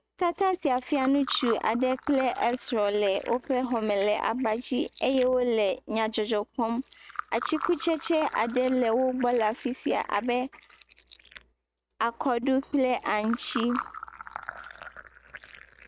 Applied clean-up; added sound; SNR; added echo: neural mask model RNNoise.